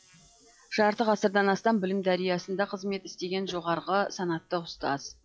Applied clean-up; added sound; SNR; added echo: classical method log-MMSE.